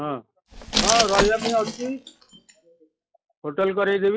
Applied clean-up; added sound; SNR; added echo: classical method log-MMSE.